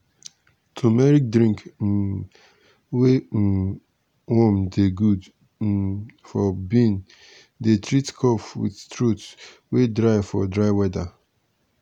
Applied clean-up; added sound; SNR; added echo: none; none; none; none.